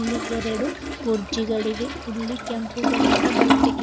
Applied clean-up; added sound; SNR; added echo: none; Toilet flush; -4 dB; none.